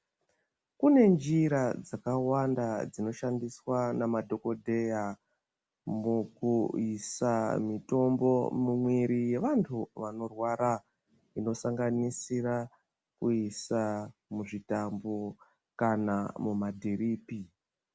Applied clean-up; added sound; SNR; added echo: none; none; none; none.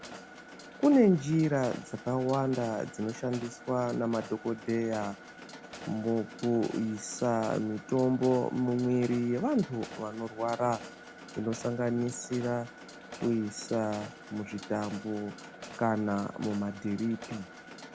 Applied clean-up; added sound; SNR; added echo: none; Mechanisms; 16 dB; none.